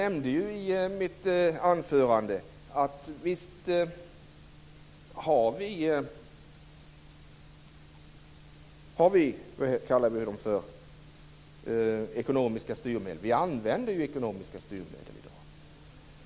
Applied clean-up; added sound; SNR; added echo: none; none; none; none.